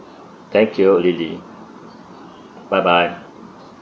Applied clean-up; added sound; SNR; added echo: none; none; none; none.